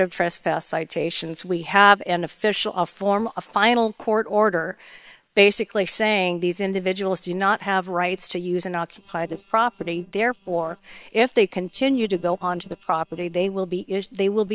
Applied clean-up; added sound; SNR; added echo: neural separator model SepFormer WHAM!.